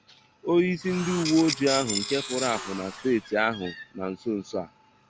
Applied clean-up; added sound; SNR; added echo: none; Tools; 8 dB; none.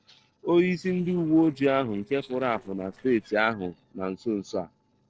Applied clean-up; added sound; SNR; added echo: neural separator model SepFormer DNS4.